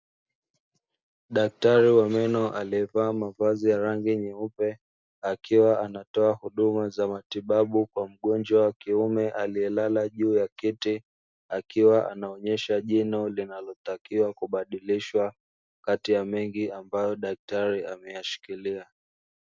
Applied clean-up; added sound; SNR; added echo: none; none; none; none.